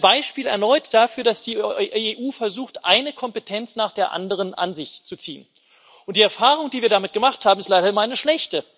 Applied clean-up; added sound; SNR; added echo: none; none; none; none.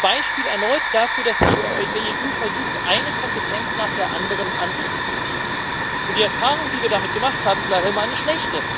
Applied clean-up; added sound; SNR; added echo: none; Hiss / Fire; -1 dB; none.